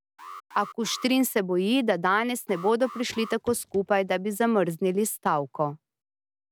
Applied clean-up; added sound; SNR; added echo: none; Walk, footsteps / Run / Wood + Alarm; 19 dB; none.